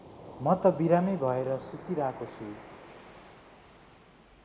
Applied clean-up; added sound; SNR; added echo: none; Waves, surf; 16 dB; reverberation time 1.1 s.